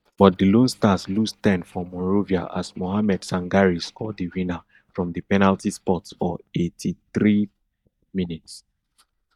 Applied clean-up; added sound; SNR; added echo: neural mask model DeepFilterNet 3.